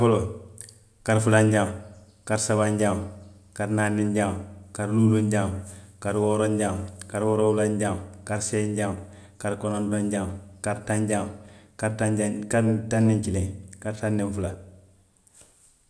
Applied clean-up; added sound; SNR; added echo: none; none; none; none.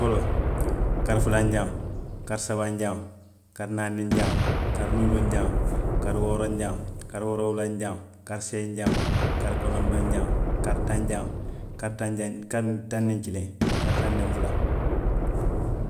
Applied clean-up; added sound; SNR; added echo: none; Boom; -3 dB; none.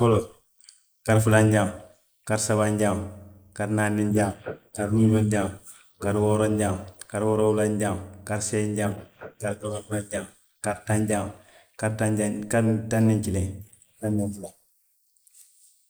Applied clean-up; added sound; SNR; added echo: neural mask model Resemble Enhance denoiser.